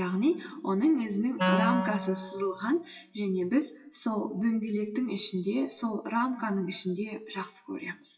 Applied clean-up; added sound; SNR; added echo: classical method WPE with log-MMSE.